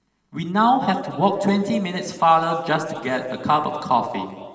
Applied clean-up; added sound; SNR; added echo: none; none; none; reverberation time 2.0 s.